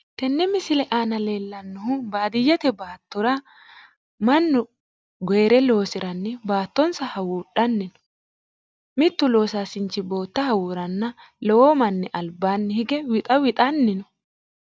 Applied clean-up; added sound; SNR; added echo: none; none; none; none.